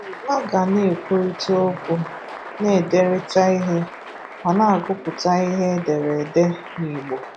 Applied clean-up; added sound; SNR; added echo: none; Applause; 14 dB; none.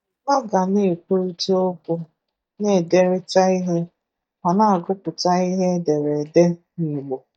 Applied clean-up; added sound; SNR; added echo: neural mask model DeepFilterNet 3.